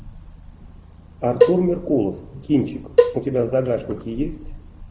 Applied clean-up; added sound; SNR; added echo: none; Cowbell; -2 dB; none.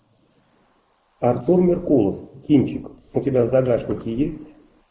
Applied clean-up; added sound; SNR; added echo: neural mask model Resemble Enhance denoiser.